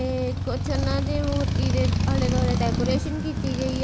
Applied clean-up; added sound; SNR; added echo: none; Motorcycle; -5 dB; none.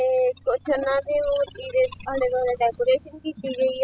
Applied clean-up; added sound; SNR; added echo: classical method spectral subtraction.